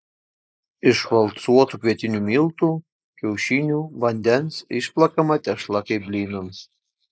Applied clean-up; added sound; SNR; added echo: neural mask model Resemble Enhance denoiser.